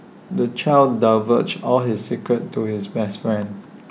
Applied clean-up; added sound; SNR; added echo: none; none; none; none.